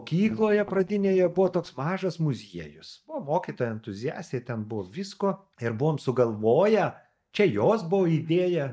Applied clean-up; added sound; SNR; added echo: neural mask model DeepFilterNet 3.